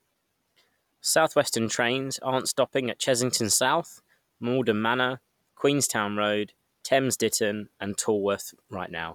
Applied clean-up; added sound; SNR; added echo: none; none; none; none.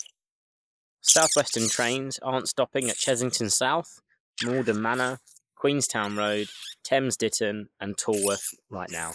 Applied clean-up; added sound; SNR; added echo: neural mask model Resemble Enhance denoiser.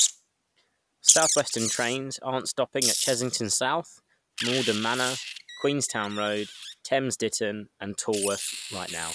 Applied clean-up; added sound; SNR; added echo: none; Wild animals; 1 dB; none.